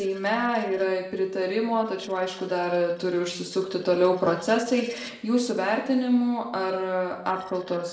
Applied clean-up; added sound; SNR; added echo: neural separator model SepFormer DNS4.